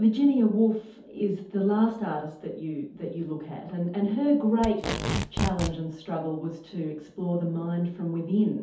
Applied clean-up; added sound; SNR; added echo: none; Packing tape, duct tape; 3 dB; reverberation time 0.6 s.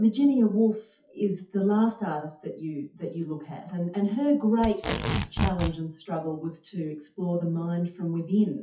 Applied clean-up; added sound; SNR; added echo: classical method WPE with log-MMSE.